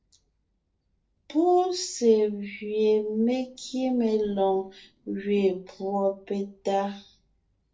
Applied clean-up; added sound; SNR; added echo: neural separator model SepFormer DNS4.